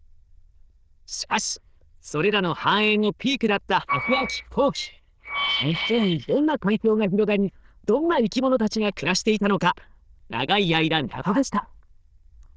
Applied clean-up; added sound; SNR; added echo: neural diffusion model UNIVERSE++.